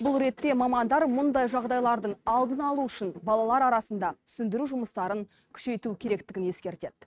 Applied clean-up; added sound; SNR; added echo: neural mask model RNNoise.